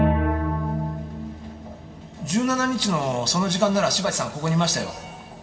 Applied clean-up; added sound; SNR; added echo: none; none; none; reverberation time 1.8 s.